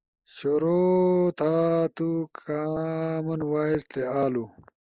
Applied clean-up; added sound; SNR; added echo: neural mask model Resemble Enhance denoiser.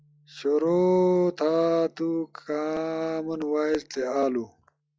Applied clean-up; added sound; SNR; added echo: classical method log-MMSE.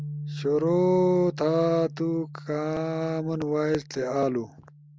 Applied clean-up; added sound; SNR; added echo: none; Bass guitar; 13 dB; none.